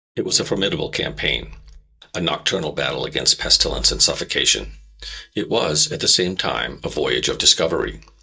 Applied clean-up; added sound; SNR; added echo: neural mask model DeepFilterNet 3.